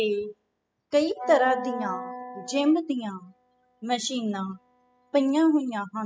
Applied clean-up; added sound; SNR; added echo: classical method spectral subtraction.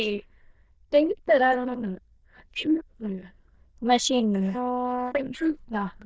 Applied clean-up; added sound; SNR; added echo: neural diffusion model UNIVERSE++.